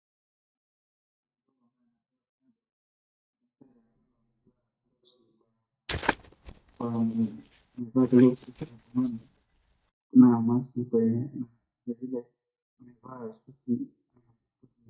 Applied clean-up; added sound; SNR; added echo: neural mask model DeepFilterNet 3.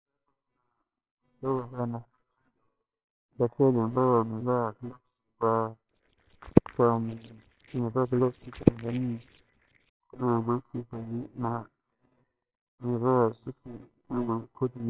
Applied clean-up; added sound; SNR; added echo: neural separator model SepFormer WHAMR!.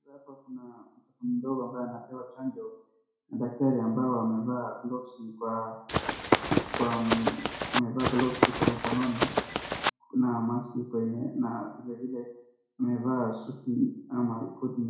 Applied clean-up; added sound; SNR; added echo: none; Run; -3 dB; reverberation time 0.6 s.